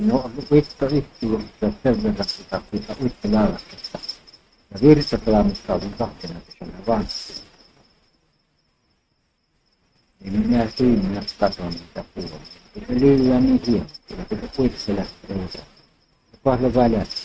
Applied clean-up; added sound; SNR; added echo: neural mask model RNNoise.